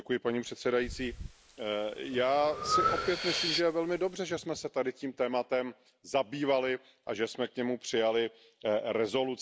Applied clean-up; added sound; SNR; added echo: none; Breathing; 8 dB; none.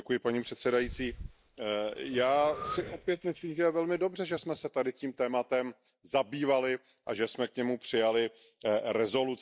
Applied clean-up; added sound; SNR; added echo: neural mask model DeepFilterNet 3.